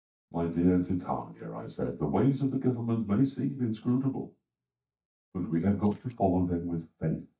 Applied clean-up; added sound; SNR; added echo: neural mask model DeepFilterNet 3.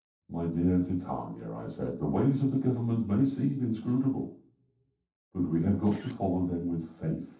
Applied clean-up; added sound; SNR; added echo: neural separator model SepFormer DNS4.